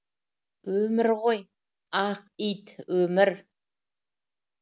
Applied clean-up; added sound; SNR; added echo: none; none; none; none.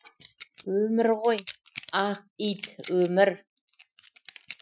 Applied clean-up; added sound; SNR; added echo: classical method Wiener filter.